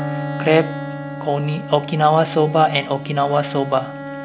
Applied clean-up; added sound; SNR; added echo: none; Electric guitar + Bowed string instrument; 9 dB; none.